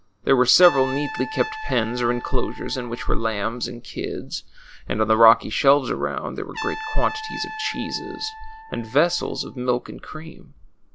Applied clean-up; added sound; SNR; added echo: none; Trumpet; 15 dB; none.